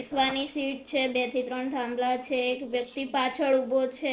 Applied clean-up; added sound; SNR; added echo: neural separator model SepFormer DNS4.